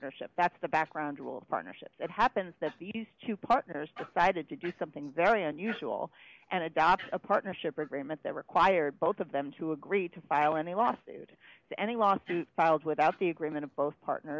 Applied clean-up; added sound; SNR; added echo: none; none; none; none.